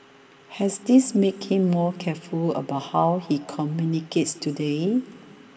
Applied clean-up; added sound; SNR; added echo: none; none; none; reverberation time 1.8 s.